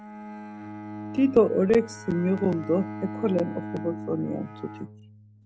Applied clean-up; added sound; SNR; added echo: none; Bowed string instrument; 11 dB; none.